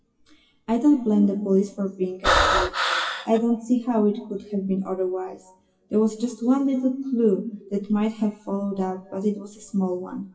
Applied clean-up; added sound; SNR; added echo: classical method WPE with log-MMSE.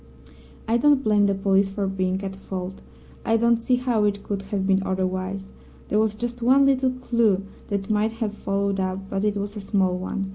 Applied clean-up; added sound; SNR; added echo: none; none; none; none.